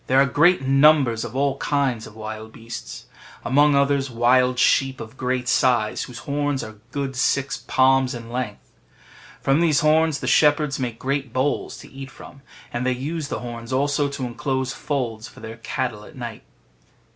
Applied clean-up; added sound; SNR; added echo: none; none; none; none.